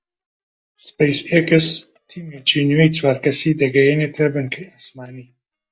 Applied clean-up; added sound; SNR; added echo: neural mask model DeepFilterNet 3.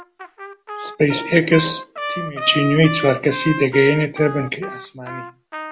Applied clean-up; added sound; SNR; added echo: none; Trumpet; 10 dB; none.